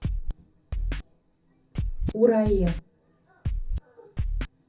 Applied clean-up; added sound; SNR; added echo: none; Scratching (performance technique); 1 dB; reverberation time 0.3 s.